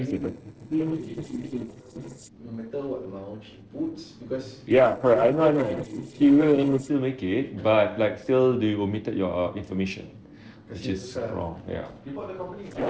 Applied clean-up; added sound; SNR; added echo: neural separator model SepFormer DNS4.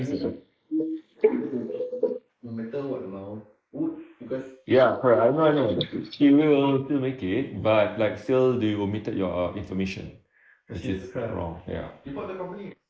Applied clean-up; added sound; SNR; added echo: neural mask model Resemble Enhance denoiser.